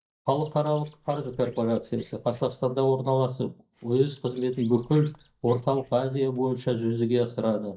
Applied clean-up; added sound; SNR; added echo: neural mask model DeepFilterNet 3.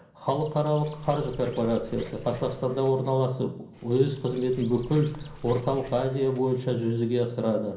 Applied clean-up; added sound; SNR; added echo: none; Bird; 19 dB; reverberation time 0.6 s.